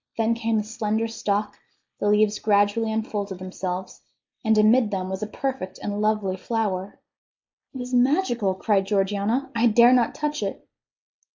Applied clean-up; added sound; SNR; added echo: neural mask model Resemble Enhance denoiser.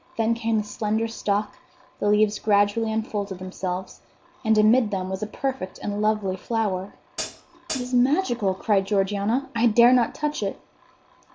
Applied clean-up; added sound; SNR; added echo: none; Hi-hat; 10 dB; none.